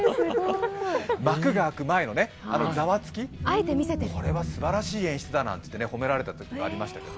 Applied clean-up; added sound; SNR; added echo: none; Thunder; 10 dB; none.